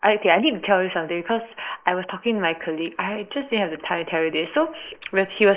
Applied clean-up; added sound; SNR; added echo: neural mask model Resemble Enhance denoiser.